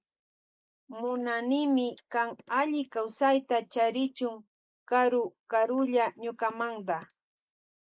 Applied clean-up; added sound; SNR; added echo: neural mask model Resemble Enhance denoiser.